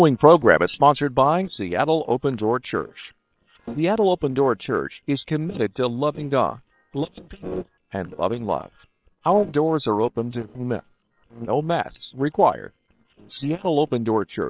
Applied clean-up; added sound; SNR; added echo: neural separator model SepFormer WHAM!.